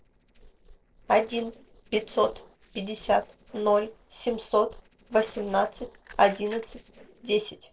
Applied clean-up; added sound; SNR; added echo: neural separator model SepFormer DNS4.